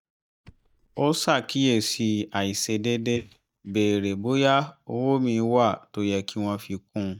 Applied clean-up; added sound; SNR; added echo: neural mask model DeepFilterNet 3.